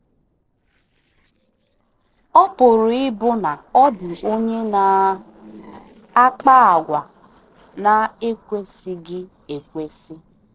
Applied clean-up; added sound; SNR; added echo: neural separator model SepFormer DNS4.